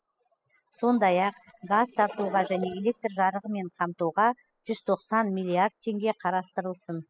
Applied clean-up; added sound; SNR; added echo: classical method spectral subtraction.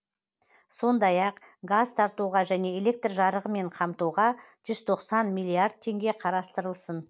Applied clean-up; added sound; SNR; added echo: none; none; none; none.